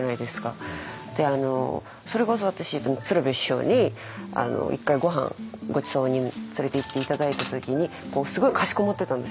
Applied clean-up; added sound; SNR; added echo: none; Cutlery, silverware; 17 dB; none.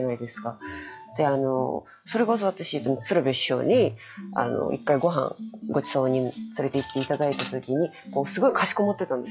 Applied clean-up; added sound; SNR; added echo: classical method log-MMSE.